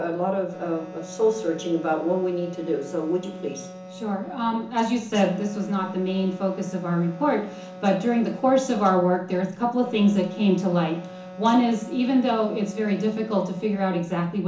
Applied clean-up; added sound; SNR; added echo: none; Wind instrument, woodwind instrument; 16 dB; reverberation time 0.7 s.